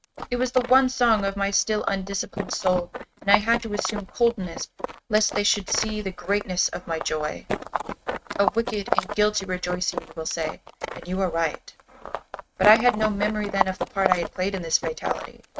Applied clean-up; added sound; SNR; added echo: neural mask model RNNoise.